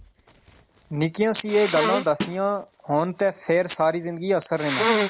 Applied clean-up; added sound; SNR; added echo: none; Sneeze + Snare drum; 5 dB; none.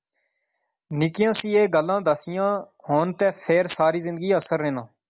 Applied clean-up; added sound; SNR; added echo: none; none; none; none.